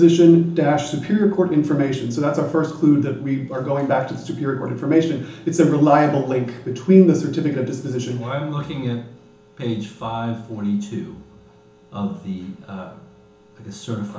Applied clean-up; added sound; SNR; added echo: none; none; none; reverberation time 0.8 s.